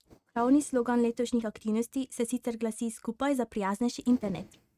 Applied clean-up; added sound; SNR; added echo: neural mask model RNNoise.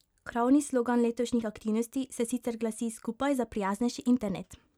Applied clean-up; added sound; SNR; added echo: none; none; none; none.